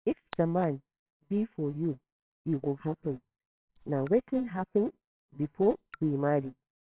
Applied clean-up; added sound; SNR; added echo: neural separator model SepFormer WHAMR!.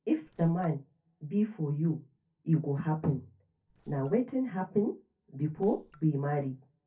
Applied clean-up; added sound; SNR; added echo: neural separator model SepFormer DNS4.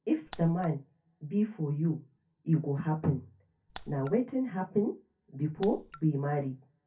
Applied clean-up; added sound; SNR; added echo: none; Raindrop; 16 dB; reverberation time 0.3 s.